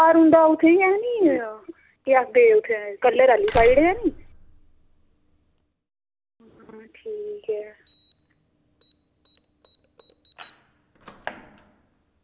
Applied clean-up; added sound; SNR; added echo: none; Slam; 18 dB; none.